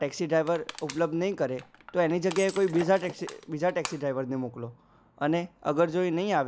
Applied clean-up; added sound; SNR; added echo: none; Shatter + Crushing; 16 dB; none.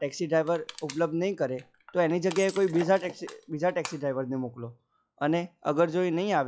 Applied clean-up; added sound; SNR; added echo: classical method log-MMSE.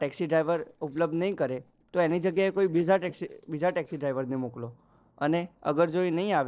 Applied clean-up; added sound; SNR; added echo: neural separator model SepFormer DNS4.